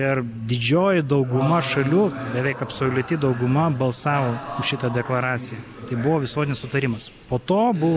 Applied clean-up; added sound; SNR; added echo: none; none; none; none.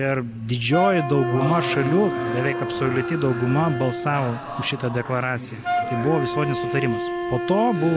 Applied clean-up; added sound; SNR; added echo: none; Wind instrument, woodwind instrument; 5 dB; none.